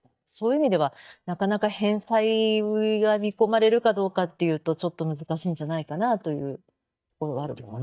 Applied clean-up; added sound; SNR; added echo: neural mask model DeepFilterNet 3.